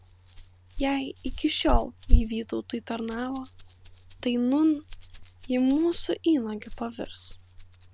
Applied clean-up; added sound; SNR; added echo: none; Rattle; 1 dB; none.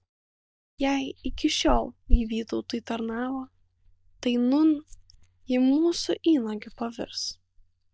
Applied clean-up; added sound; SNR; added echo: neural mask model DeepFilterNet 3.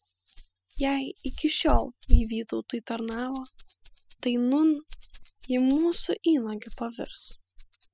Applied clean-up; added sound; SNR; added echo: classical method spectral subtraction.